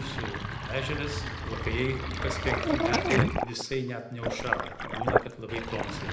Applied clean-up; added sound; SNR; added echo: none; Sink (filling or washing); -4 dB; reverberation time 0.8 s.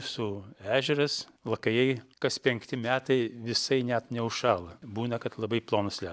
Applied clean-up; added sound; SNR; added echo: none; none; none; none.